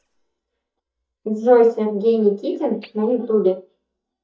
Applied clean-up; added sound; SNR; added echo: neural mask model DeepFilterNet 3.